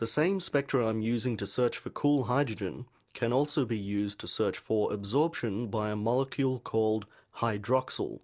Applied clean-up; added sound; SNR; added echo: none; none; none; none.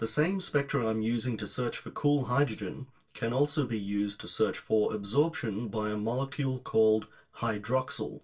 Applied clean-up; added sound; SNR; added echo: none; none; none; reverberation time 0.2 s.